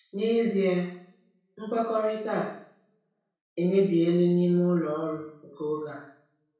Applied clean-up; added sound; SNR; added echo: none; none; none; reverberation time 0.6 s.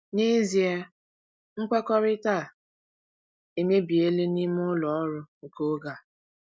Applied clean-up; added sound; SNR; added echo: none; none; none; none.